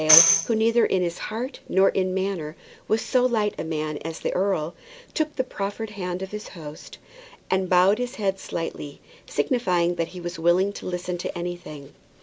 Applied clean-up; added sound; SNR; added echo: none; Tambourine; -2 dB; none.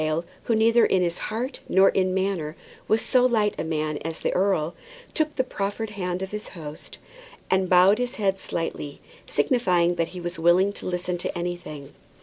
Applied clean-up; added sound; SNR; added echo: none; none; none; none.